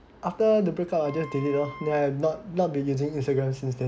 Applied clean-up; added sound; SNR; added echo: none; Wind instrument, woodwind instrument; 17 dB; none.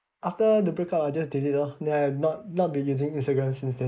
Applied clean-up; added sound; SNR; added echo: neural mask model Resemble Enhance denoiser.